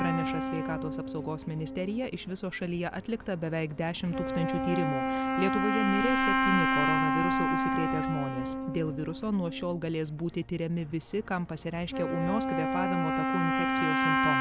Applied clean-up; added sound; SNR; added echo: none; Wind instrument, woodwind instrument; -2 dB; none.